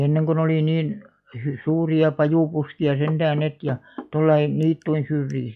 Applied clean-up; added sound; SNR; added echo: classical method log-MMSE.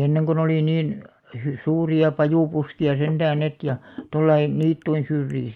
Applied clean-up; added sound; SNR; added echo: neural mask model Resemble Enhance denoiser.